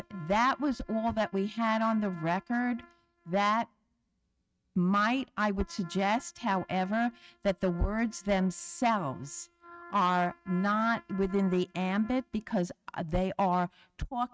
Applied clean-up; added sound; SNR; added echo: neural mask model RNNoise.